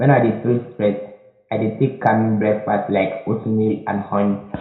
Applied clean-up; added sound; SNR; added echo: none; none; none; reverberation time 0.6 s.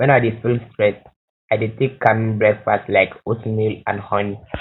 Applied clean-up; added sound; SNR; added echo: none; none; none; none.